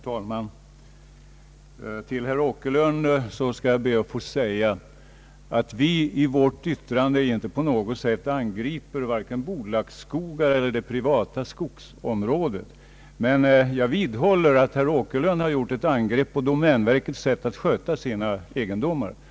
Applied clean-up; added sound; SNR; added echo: none; none; none; none.